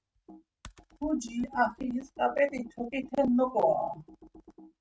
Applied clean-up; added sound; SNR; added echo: neural mask model RNNoise.